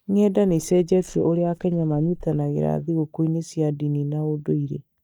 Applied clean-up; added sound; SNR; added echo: neural mask model DeepFilterNet 3.